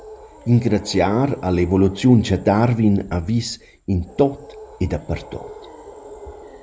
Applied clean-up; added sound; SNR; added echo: none; Animal; 20 dB; none.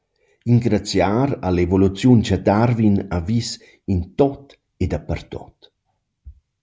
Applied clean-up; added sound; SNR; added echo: none; none; none; none.